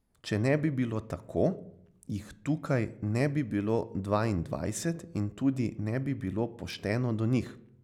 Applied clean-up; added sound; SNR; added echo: none; none; none; none.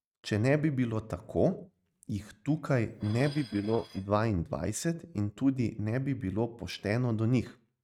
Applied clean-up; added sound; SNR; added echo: neural mask model RNNoise.